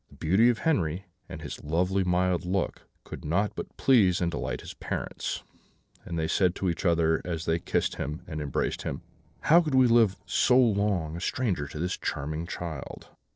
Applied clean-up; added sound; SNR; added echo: neural separator model SepFormer DNS4.